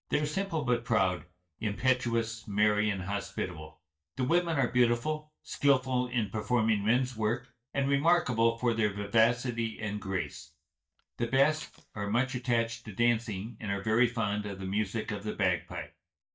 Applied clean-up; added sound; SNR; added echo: neural mask model DeepFilterNet 3.